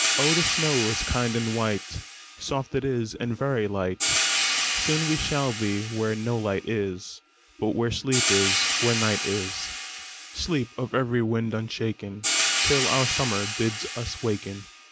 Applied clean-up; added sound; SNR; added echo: none; Hi-hat; 1 dB; none.